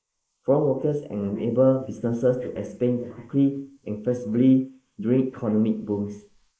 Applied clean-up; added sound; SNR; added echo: neural mask model Resemble Enhance denoiser.